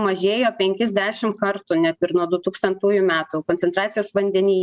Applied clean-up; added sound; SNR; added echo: none; none; none; none.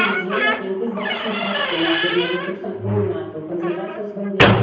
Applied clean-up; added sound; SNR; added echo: none; Squeak / Slam; -2 dB; reverberation time 0.9 s.